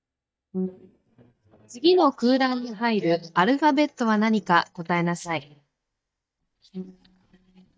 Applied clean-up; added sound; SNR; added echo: neural mask model DeepFilterNet 3.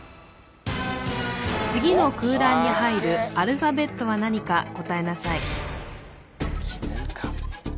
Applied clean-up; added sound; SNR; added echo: none; none; none; none.